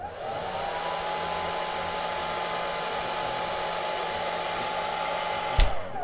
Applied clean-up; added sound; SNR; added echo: none; Domestic sounds, home sounds; -4 dB; reverberation time 0.3 s.